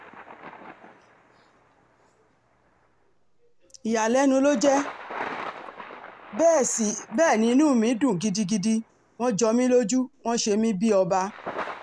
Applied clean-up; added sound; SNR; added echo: none; Thunder; 16 dB; none.